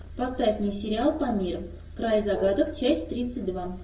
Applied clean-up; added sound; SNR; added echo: none; Wind instrument, woodwind instrument; 12 dB; reverberation time 0.2 s.